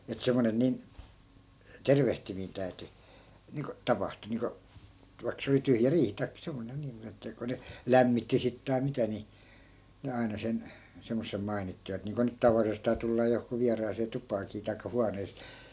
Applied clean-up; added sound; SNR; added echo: none; none; none; none.